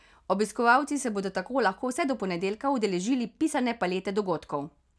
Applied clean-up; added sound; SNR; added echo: none; none; none; none.